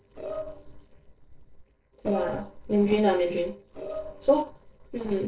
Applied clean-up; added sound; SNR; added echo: neural separator model SepFormer DNS4.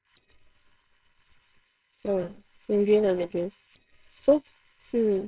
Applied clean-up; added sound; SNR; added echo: neural separator model SepFormer WHAMR!.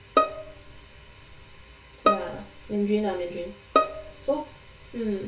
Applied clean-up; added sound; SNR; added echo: none; Bowed string instrument; -3 dB; reverberation time 0.2 s.